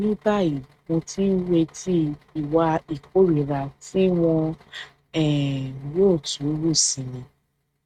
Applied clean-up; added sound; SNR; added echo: neural mask model RNNoise.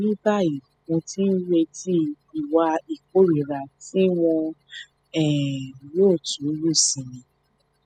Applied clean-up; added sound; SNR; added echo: classical method spectral subtraction.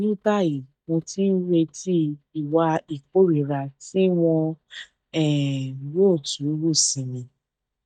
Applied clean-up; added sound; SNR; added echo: neural mask model DeepFilterNet 3.